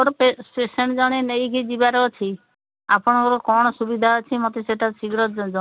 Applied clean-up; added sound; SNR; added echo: none; none; none; none.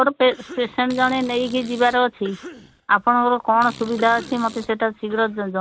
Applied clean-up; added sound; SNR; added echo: none; Cough + Fart; 19 dB; none.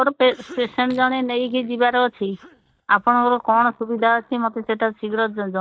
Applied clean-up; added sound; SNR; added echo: neural mask model DeepFilterNet 3.